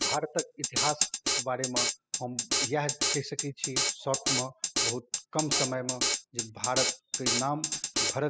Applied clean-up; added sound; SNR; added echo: classical method spectral subtraction.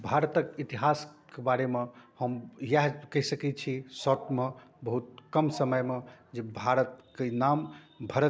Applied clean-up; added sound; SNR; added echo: none; none; none; none.